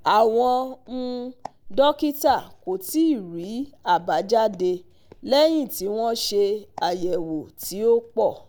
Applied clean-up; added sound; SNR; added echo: none; Walk, footsteps; 19 dB; none.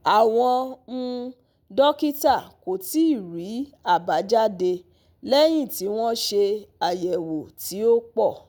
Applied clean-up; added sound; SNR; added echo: none; none; none; none.